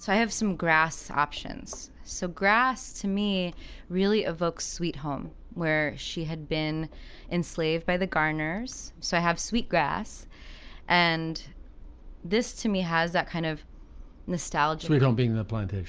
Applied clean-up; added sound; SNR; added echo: none; none; none; none.